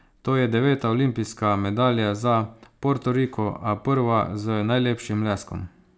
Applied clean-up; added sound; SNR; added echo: none; none; none; none.